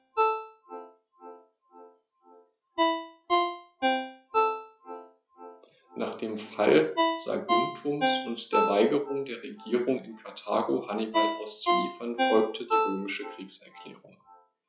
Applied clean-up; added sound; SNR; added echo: classical method log-MMSE.